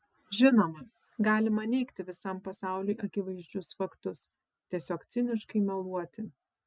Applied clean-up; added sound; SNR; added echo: none; none; none; none.